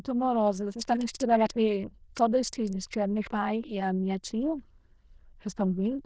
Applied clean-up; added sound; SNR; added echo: neural diffusion model UNIVERSE++.